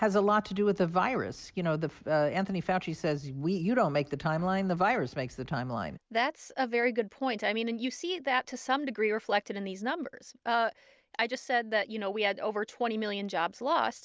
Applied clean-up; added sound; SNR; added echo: none; none; none; none.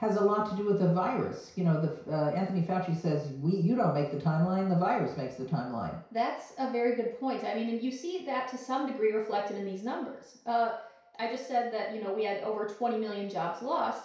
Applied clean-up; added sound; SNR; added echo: none; none; none; reverberation time 0.6 s.